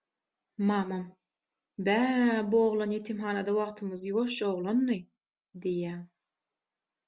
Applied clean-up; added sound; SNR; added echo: none; none; none; none.